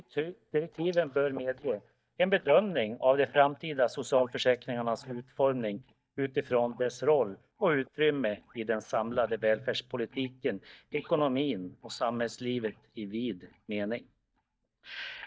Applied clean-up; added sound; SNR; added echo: neural mask model DeepFilterNet 3.